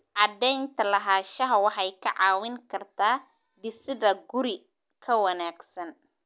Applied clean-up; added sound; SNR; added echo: none; none; none; none.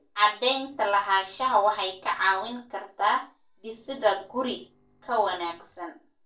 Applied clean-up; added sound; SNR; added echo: neural separator model SepFormer DNS4.